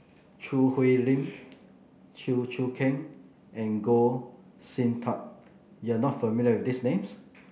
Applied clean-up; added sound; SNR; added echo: none; none; none; none.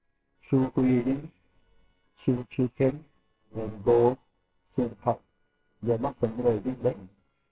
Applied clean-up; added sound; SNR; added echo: neural separator model SepFormer WHAMR!.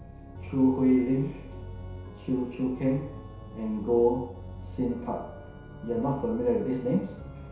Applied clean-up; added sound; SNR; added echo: none; Organ; 13 dB; reverberation time 0.6 s.